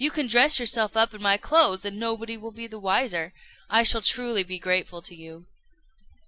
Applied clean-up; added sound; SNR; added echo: none; none; none; none.